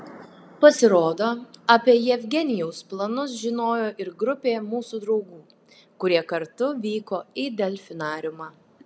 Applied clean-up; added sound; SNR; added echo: none; none; none; none.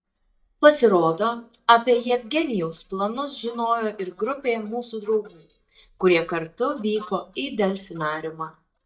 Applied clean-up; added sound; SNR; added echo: neural mask model DeepFilterNet 3.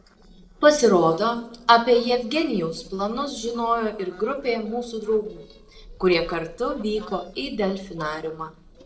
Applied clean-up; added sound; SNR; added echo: neural separator model SepFormer DNS4.